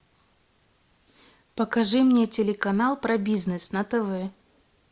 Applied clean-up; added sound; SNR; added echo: none; none; none; none.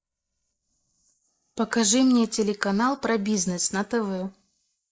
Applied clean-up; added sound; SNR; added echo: neural mask model Resemble Enhance denoiser.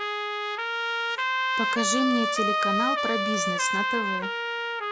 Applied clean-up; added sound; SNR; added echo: none; Trumpet; -4 dB; none.